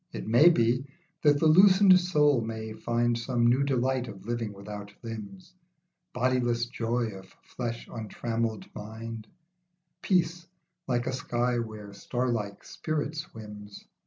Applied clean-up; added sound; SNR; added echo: none; none; none; none.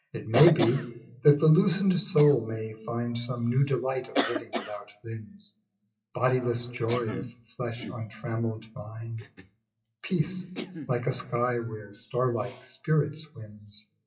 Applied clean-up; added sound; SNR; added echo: classical method WPE with log-MMSE.